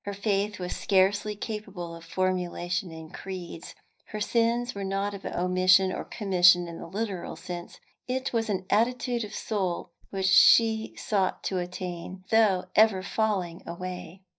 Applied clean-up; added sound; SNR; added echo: neural mask model DeepFilterNet 3.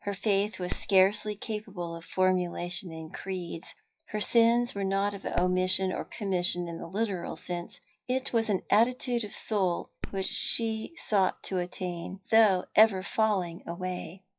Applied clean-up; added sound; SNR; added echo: classical method WPE with log-MMSE.